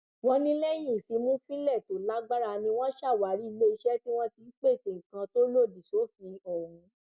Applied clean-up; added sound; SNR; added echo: none; none; none; none.